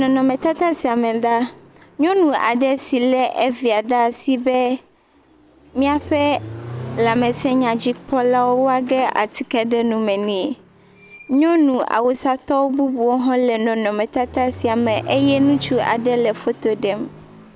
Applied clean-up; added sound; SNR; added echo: none; Accelerating, revving, vroom; 18 dB; none.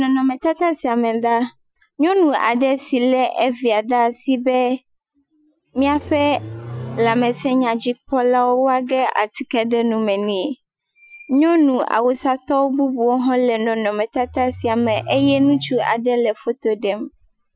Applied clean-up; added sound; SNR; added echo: classical method Wiener filter.